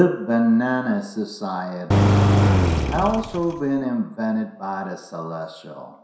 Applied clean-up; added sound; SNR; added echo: none; Engine; -5 dB; reverberation time 0.7 s.